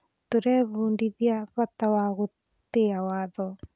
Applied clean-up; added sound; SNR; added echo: none; none; none; none.